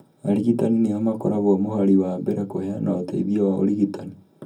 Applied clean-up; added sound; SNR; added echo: none; none; none; reverberation time 0.4 s.